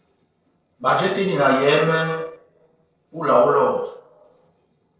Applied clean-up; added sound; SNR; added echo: neural separator model SepFormer DNS4.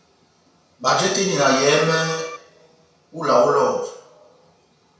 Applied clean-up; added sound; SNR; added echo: none; Bowed string instrument; 12 dB; reverberation time 0.6 s.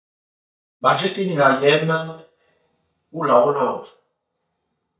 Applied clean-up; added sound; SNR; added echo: neural mask model DeepFilterNet 3.